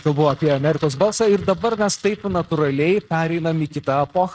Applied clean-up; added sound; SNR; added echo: neural mask model RNNoise.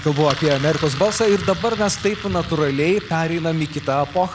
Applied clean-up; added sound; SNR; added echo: none; Engine; 13 dB; none.